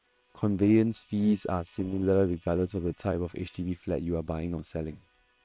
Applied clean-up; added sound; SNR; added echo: neural separator model SepFormer WHAM!.